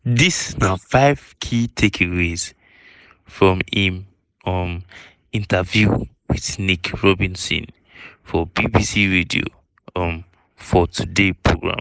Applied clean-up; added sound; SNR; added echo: neural mask model Resemble Enhance denoiser.